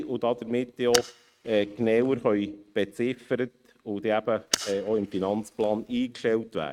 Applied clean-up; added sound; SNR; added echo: neural mask model RNNoise.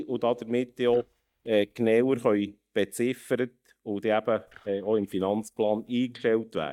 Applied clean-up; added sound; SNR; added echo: neural mask model DeepFilterNet 3.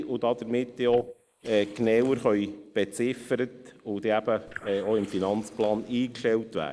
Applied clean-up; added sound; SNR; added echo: neural mask model Resemble Enhance denoiser.